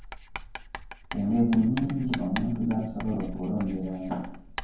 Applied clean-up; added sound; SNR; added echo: none; Writing; 11 dB; reverberation time 0.9 s.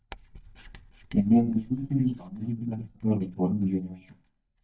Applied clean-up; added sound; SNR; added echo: neural mask model DeepFilterNet 3.